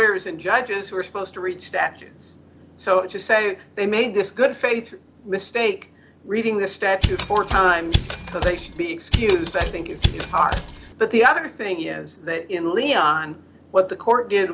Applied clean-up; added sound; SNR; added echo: none; Mechanisms; 3 dB; none.